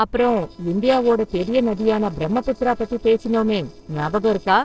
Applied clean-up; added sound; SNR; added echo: neural separator model SepFormer DNS4.